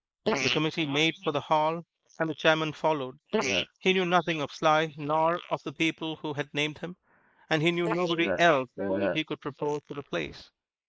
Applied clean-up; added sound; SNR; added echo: neural mask model Resemble Enhance denoiser.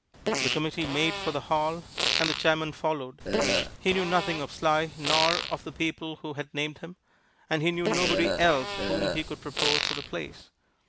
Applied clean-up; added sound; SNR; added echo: none; Burping, eructation + Fart; 1 dB; none.